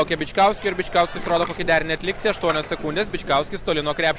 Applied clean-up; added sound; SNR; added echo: none; Coin (dropping); 12 dB; none.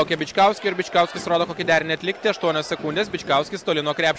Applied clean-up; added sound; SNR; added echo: none; none; none; none.